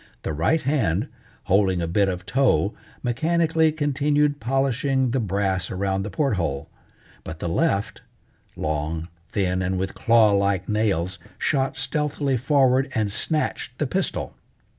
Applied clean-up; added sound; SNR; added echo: none; none; none; none.